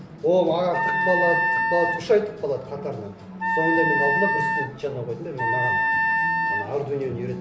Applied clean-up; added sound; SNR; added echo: none; Wind instrument, woodwind instrument; -2 dB; none.